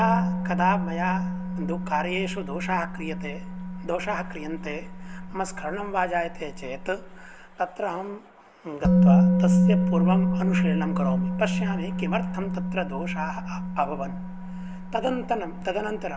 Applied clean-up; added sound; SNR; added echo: none; Musical instrument; -4 dB; none.